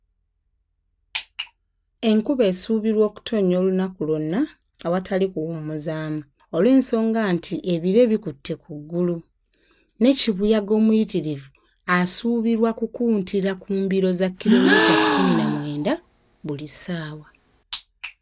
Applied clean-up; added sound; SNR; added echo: none; Gasp; 0 dB; none.